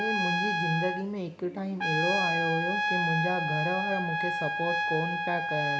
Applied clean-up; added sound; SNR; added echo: none; Trumpet; -2 dB; none.